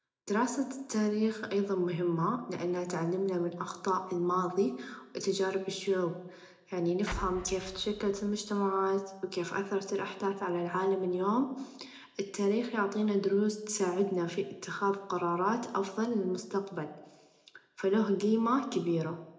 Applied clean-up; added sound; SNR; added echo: none; Explosion; 12 dB; reverberation time 0.6 s.